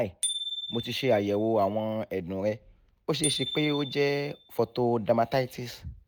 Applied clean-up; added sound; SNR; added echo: none; Bicycle bell; 10 dB; none.